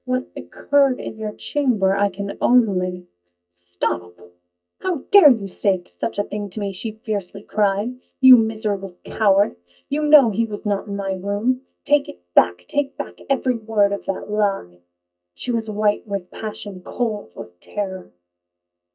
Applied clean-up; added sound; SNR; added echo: neural mask model DeepFilterNet 3.